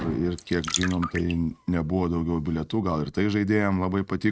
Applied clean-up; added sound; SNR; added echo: neural mask model RNNoise.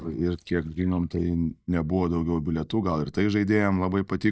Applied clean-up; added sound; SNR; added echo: neural mask model DeepFilterNet 3.